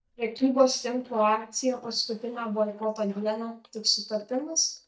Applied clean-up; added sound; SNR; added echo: neural mask model DeepFilterNet 3.